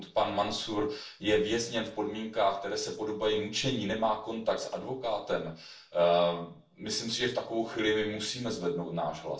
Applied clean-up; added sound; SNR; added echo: none; none; none; reverberation time 0.4 s.